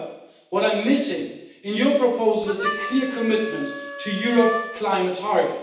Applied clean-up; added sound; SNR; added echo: none; Harmonica; 9 dB; reverberation time 0.9 s.